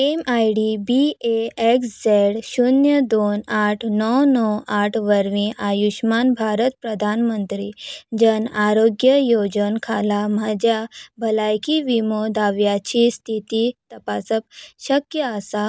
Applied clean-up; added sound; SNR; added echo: none; none; none; none.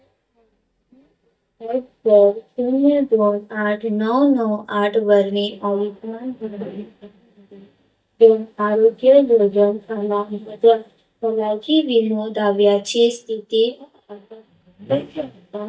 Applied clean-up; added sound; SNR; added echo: neural mask model DeepFilterNet 3.